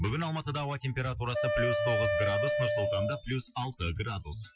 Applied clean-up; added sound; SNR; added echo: classical method Wiener filter.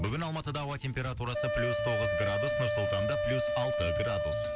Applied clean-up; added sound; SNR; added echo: none; Wind instrument, woodwind instrument; -2 dB; none.